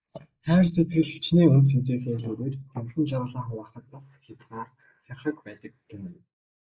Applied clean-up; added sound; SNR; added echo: neural mask model Resemble Enhance denoiser.